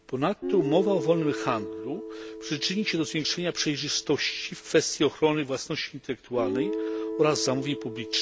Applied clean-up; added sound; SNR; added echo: none; Guitar; 7 dB; none.